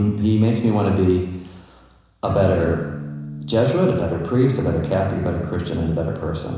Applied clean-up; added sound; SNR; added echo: none; Electric guitar / Strum; 10 dB; reverberation time 1.0 s.